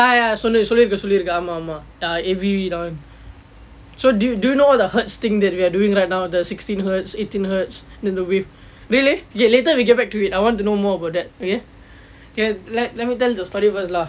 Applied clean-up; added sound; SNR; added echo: none; none; none; none.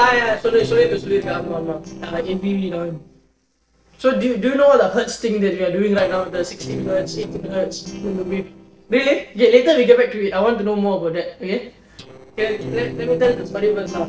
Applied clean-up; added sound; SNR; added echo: neural separator model SepFormer DNS4.